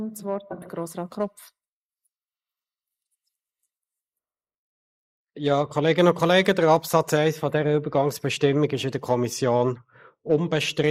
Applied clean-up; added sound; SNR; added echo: neural mask model Resemble Enhance denoiser.